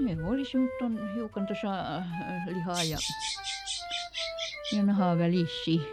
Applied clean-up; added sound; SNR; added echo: none; Bird vocalization, bird call, bird song + Wind instrument, woodwind instrument; 7 dB; none.